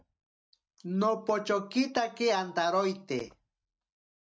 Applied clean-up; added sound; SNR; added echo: neural mask model RNNoise.